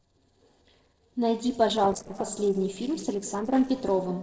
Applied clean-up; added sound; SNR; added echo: neural separator model SepFormer DNS4.